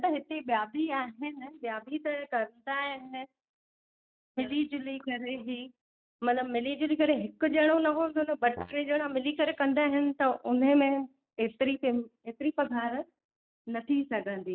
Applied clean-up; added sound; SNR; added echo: neural mask model DeepFilterNet 3.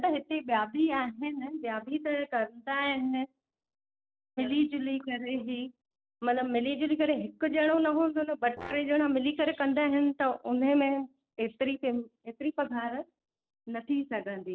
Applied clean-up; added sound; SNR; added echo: neural separator model SepFormer DNS4.